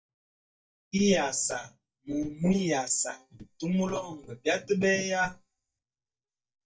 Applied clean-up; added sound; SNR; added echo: neural mask model DeepFilterNet 3.